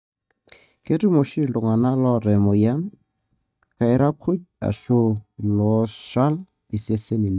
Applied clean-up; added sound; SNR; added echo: neural mask model DeepFilterNet 3.